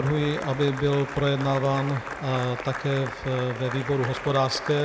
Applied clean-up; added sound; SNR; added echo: none; Applause; 10 dB; none.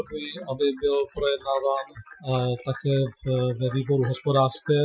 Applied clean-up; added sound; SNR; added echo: classical method Wiener filter.